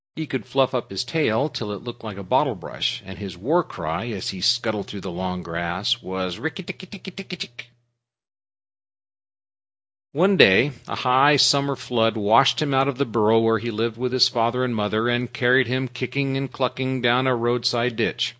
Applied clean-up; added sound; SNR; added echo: none; none; none; none.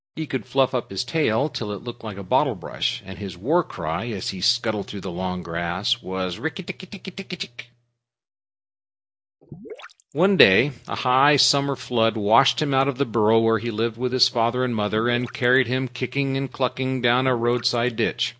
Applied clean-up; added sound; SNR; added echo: none; Gurgling / Liquid; 18 dB; none.